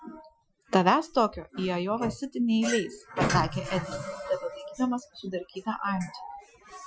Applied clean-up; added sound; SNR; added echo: classical method Wiener filter.